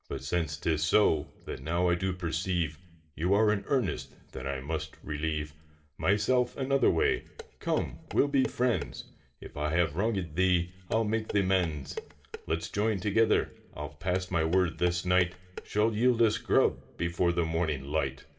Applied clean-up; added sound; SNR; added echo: none; Dishes, pots, and pans; 14 dB; reverberation time 0.3 s.